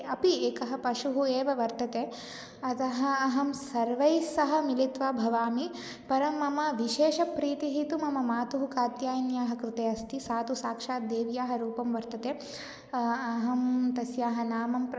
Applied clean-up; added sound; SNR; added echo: none; none; none; none.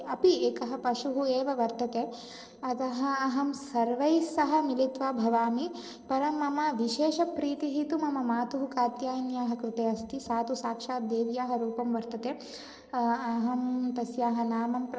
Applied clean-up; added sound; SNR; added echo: neural separator model SepFormer DNS4.